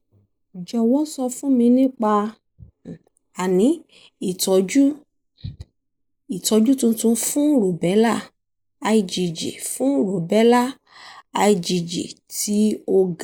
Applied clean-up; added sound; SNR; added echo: neural mask model Resemble Enhance denoiser.